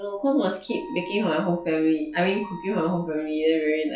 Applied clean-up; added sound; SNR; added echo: classical method log-MMSE.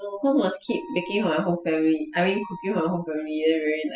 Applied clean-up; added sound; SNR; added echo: classical method spectral subtraction.